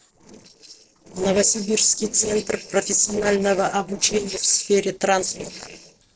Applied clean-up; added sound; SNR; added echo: neural separator model SepFormer DNS4.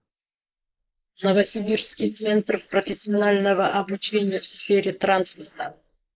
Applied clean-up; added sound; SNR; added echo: neural mask model Resemble Enhance denoiser.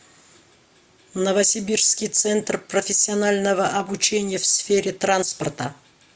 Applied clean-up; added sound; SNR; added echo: none; none; none; none.